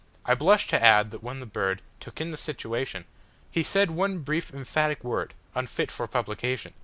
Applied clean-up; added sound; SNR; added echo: none; none; none; none.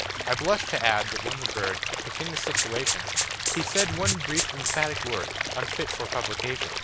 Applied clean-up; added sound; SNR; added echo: none; Rattle (instrument) + Stream / Liquid; -2 dB; none.